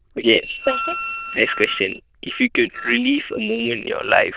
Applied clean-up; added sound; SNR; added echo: neural diffusion model UNIVERSE++.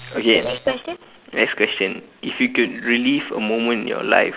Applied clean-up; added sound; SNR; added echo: none; none; none; none.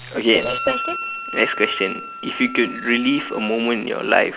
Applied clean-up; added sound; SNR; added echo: none; Wind instrument, woodwind instrument; 10 dB; none.